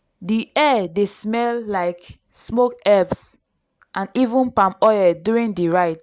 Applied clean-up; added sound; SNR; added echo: none; none; none; none.